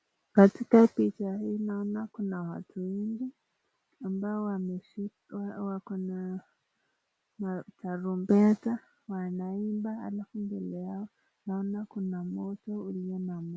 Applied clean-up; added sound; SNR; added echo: none; none; none; none.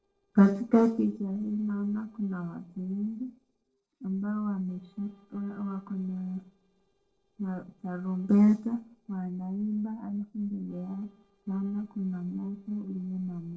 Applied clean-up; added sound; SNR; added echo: neural separator model SepFormer DNS4.